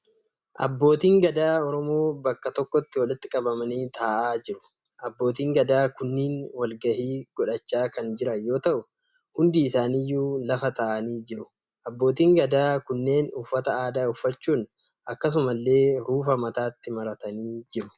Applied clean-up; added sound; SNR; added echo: none; none; none; none.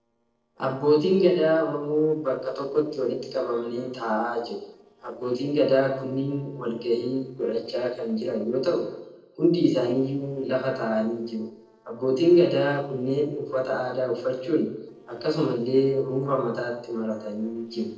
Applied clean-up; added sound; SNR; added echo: neural separator model SepFormer DNS4.